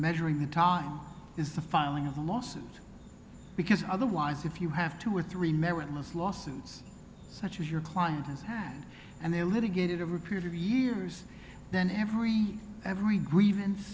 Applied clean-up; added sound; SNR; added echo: none; Insect; 18 dB; none.